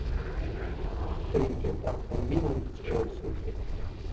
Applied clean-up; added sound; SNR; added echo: neural separator model SepFormer DNS4.